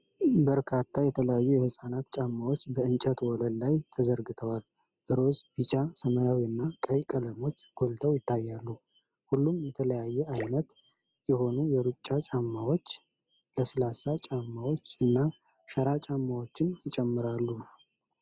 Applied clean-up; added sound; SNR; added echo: none; Drip / Splash, splatter; 17 dB; none.